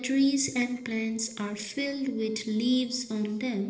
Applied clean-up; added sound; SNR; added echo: neural separator model SepFormer DNS4.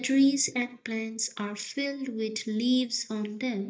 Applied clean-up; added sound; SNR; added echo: neural mask model DeepFilterNet 3.